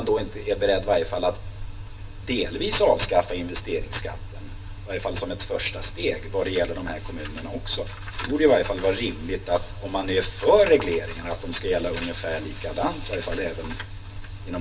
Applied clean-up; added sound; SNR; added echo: none; none; none; reverberation time 0.2 s.